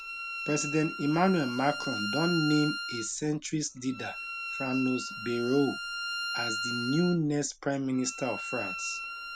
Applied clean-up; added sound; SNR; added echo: none; Bowed string instrument; 6 dB; none.